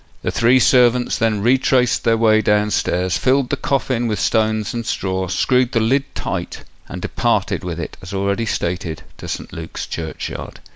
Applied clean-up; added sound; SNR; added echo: none; none; none; none.